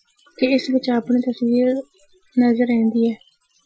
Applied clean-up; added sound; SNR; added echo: classical method Wiener filter.